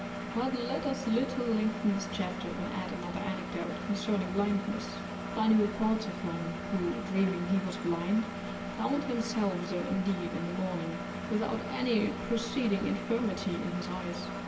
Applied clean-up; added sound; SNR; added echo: none; Engine; 5 dB; reverberation time 1.4 s.